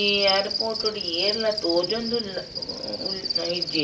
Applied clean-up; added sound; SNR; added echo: none; Cricket; 3 dB; reverberation time 0.2 s.